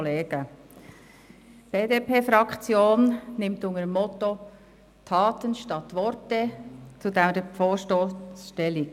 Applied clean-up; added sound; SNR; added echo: none; none; none; none.